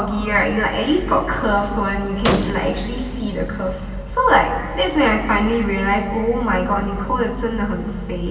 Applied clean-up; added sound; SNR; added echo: none; Gunshot, gunfire; 9 dB; reverberation time 2.9 s.